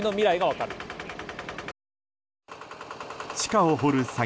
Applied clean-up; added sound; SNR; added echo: none; none; none; none.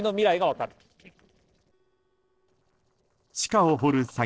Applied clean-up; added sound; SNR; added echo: neural separator model SepFormer DNS4.